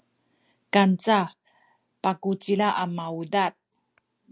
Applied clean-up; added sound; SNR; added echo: none; none; none; none.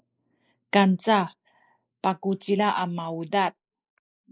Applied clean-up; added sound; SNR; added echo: neural mask model Resemble Enhance denoiser.